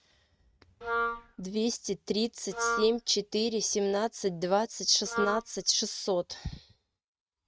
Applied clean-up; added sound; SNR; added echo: neural mask model RNNoise.